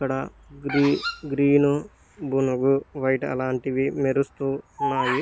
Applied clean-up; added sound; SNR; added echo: none; Bird vocalization, bird call, bird song; 11 dB; none.